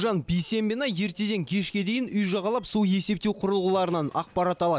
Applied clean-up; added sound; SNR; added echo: none; none; none; none.